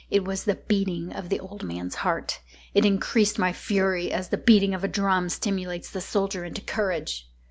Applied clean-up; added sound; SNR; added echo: none; none; none; none.